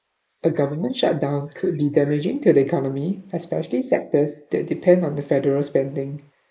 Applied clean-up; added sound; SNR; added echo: neural mask model Resemble Enhance denoiser.